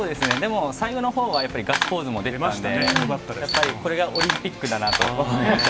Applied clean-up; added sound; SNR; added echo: none; Camera; 4 dB; none.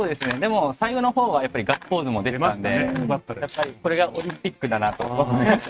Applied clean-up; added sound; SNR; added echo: neural mask model RNNoise.